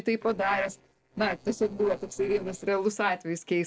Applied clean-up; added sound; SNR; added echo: neural separator model SepFormer DNS4.